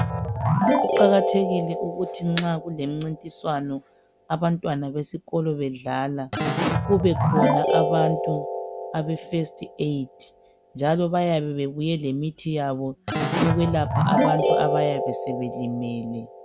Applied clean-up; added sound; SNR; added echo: none; Keyboard (musical); 0 dB; none.